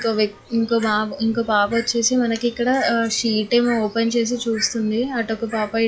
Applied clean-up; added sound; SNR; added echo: classical method log-MMSE.